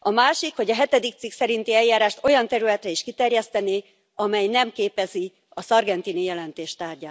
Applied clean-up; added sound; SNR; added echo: none; none; none; none.